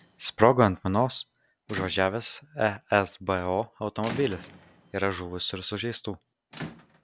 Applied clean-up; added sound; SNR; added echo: none; Squeak / Rattle / Slam; 18 dB; none.